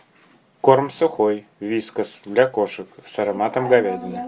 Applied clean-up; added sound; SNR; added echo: none; none; none; none.